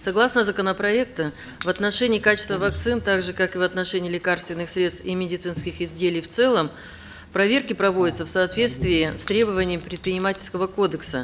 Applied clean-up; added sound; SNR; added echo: none; Insect + Shatter / Crushing; 17 dB; none.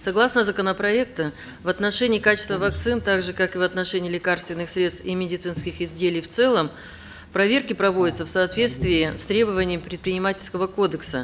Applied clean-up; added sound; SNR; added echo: none; none; none; none.